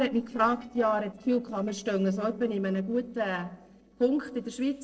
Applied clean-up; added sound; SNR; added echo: neural separator model SepFormer DNS4.